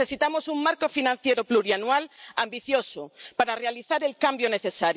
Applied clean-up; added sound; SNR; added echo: none; none; none; none.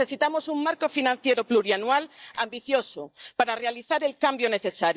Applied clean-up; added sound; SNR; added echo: neural mask model DeepFilterNet 3.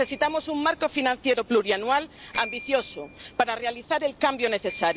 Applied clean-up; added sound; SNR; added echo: none; Bicycle bell; 18 dB; none.